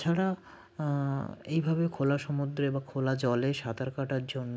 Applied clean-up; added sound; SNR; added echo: none; none; none; none.